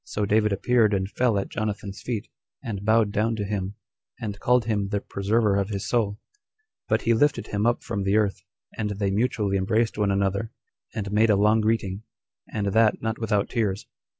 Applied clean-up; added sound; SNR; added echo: none; none; none; none.